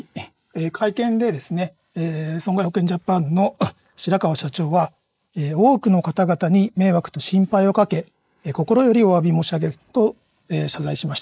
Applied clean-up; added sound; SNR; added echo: neural mask model Resemble Enhance denoiser.